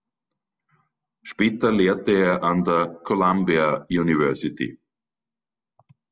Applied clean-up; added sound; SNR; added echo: none; none; none; none.